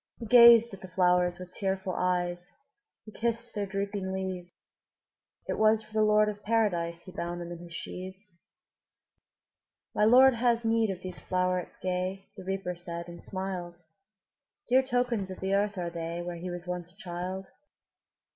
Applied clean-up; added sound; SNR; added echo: none; none; none; none.